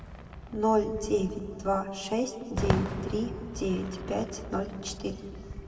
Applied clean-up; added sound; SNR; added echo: none; Fireworks; 6 dB; reverberation time 1.8 s.